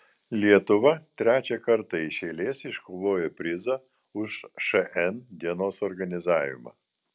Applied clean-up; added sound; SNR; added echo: none; none; none; none.